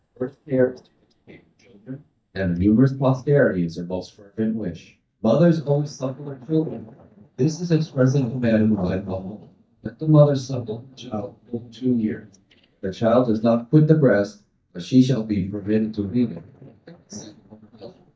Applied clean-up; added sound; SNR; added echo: neural mask model DeepFilterNet 3.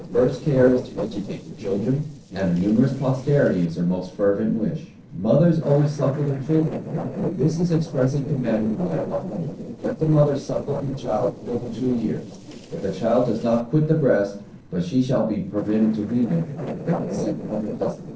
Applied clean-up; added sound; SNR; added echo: neural separator model SepFormer DNS4.